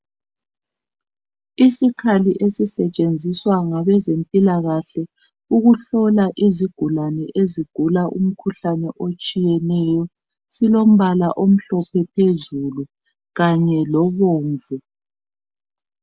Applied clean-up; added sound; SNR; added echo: none; none; none; none.